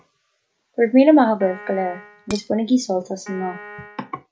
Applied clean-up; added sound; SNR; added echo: none; Dishes, pots, and pans + Piano; 18 dB; none.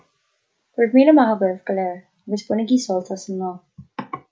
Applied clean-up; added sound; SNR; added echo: none; none; none; none.